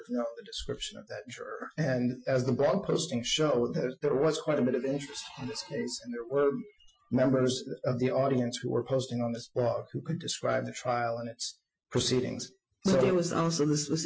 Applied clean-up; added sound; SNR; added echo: classical method Wiener filter.